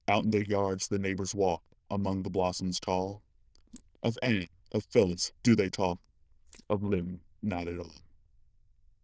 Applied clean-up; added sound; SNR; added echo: neural diffusion model UNIVERSE++.